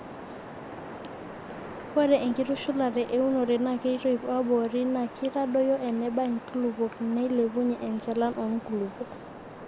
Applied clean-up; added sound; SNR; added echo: none; Waves, surf; 13 dB; none.